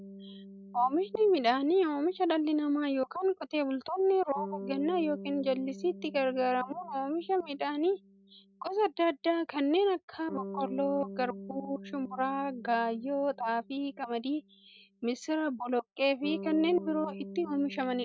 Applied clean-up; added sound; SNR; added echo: neural mask model RNNoise.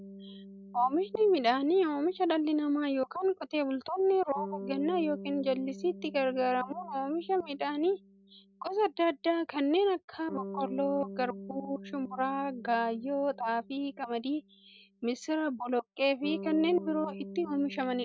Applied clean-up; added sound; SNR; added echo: none; Bass guitar; 15 dB; none.